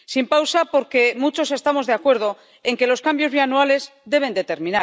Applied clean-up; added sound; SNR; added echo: none; none; none; none.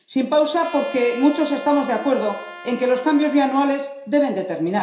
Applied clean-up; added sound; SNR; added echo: none; Trumpet; 18 dB; reverberation time 0.7 s.